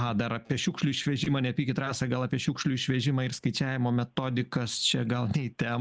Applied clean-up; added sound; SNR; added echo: none; none; none; none.